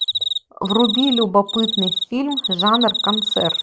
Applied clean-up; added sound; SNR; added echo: none; Cricket; 3 dB; none.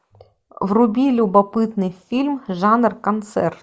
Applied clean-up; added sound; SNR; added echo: none; none; none; none.